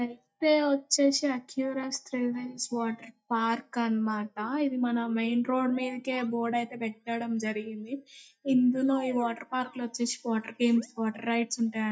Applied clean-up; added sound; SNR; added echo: neural mask model DeepFilterNet 3.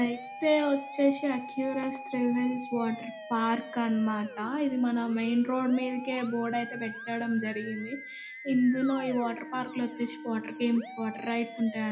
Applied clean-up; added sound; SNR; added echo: none; Musical instrument; 13 dB; reverberation time 0.4 s.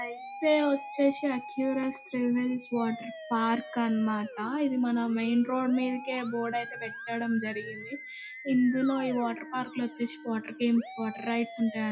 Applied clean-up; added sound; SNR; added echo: classical method WPE with log-MMSE.